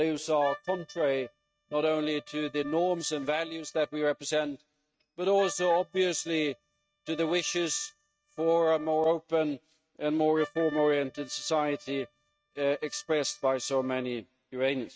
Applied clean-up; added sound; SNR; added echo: neural mask model RNNoise.